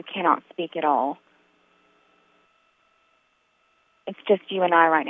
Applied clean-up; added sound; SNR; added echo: none; none; none; none.